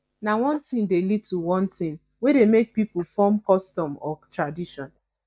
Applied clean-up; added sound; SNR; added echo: neural mask model DeepFilterNet 3.